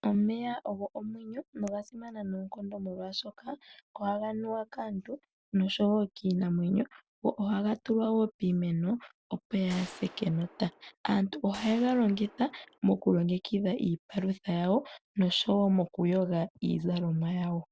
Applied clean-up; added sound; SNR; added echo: none; Gunshot, gunfire; 18 dB; none.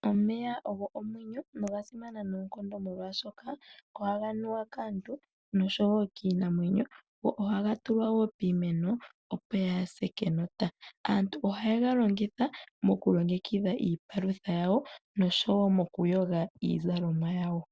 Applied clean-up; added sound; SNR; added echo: none; none; none; none.